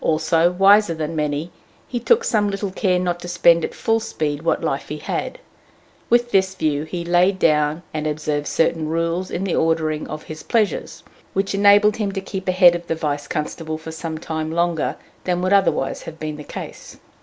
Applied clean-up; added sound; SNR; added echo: none; none; none; none.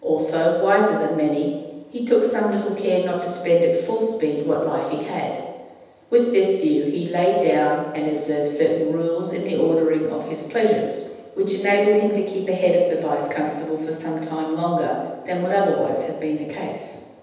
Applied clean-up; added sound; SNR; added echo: none; none; none; reverberation time 1.1 s.